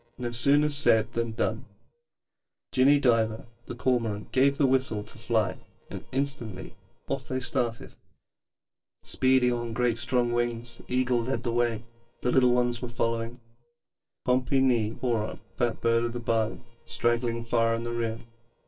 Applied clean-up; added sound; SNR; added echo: neural separator model SepFormer DNS4.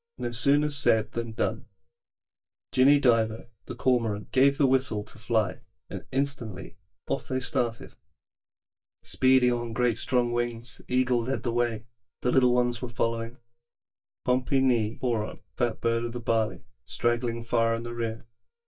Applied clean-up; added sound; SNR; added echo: neural mask model DeepFilterNet 3.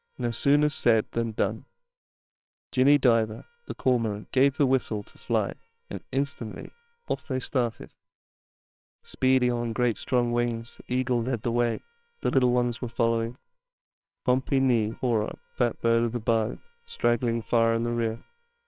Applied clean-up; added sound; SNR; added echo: neural separator model SepFormer WHAMR!.